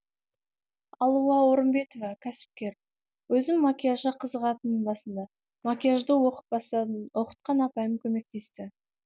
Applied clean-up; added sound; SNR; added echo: none; none; none; none.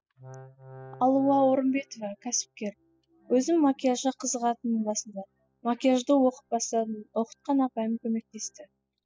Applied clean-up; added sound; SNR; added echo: classical method spectral subtraction.